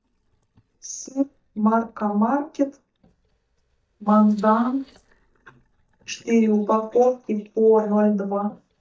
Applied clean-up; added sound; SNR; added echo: neural mask model DeepFilterNet 3.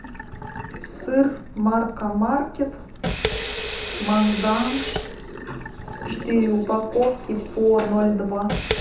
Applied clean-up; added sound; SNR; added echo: none; Sink (filling or washing) / Water tap, faucet; 6 dB; reverberation time 0.6 s.